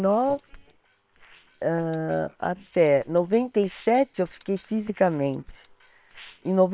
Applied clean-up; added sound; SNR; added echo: neural separator model SepFormer WHAM!.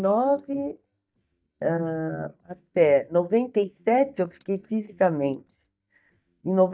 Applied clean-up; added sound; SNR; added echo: neural mask model DeepFilterNet 3.